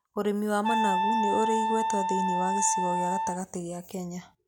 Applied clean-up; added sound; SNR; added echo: none; Wind instrument, woodwind instrument; -2 dB; none.